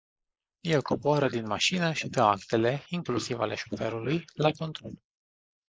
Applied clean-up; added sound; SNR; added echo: neural mask model Resemble Enhance denoiser.